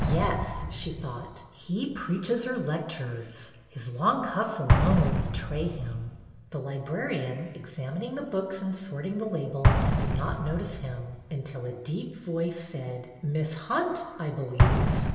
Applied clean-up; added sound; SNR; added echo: none; Explosion; -1 dB; reverberation time 1.4 s.